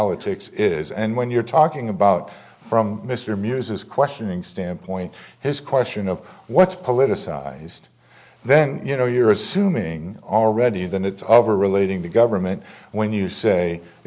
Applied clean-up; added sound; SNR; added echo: none; none; none; none.